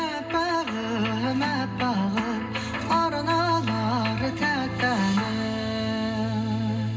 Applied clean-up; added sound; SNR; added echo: none; none; none; reverberation time 0.2 s.